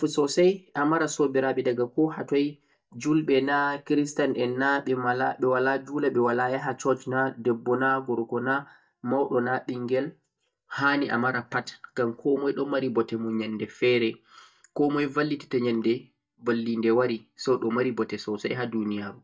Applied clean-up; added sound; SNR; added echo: neural mask model DeepFilterNet 3.